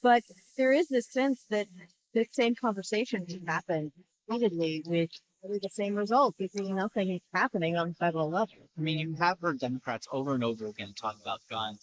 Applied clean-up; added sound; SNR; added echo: neural mask model Resemble Enhance denoiser.